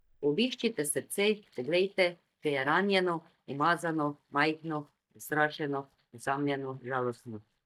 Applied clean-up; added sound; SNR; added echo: neural mask model DeepFilterNet 3.